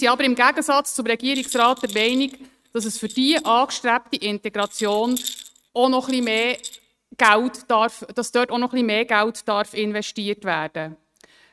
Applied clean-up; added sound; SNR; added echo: neural mask model RNNoise.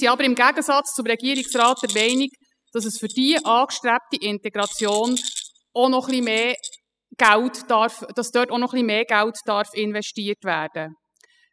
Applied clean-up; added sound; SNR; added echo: classical method spectral subtraction.